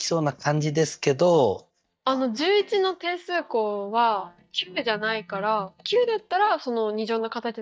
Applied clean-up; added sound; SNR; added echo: neural mask model DeepFilterNet 3.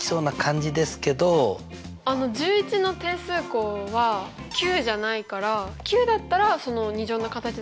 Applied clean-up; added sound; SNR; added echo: none; none; none; none.